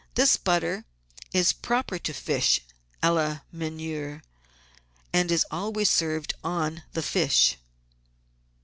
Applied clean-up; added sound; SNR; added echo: none; none; none; none.